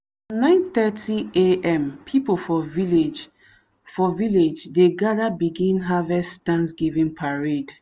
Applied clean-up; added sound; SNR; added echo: none; none; none; none.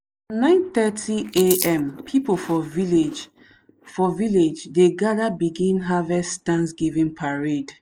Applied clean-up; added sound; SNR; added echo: neural mask model Resemble Enhance denoiser.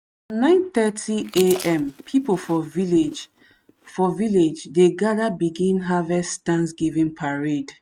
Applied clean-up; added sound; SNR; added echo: neural mask model RNNoise.